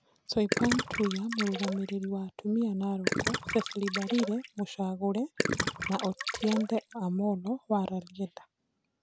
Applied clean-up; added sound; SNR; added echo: none; Gurgling; 3 dB; none.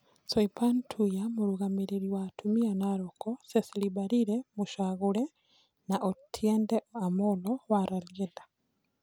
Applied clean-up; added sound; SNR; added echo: none; none; none; none.